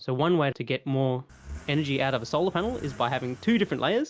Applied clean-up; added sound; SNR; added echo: none; Accelerating, revving, vroom / Car; 18 dB; none.